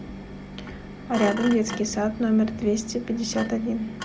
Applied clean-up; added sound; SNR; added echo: none; Thump, thud; 13 dB; none.